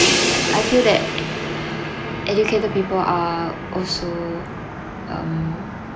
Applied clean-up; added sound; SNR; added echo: none; Crash cymbal; 3 dB; none.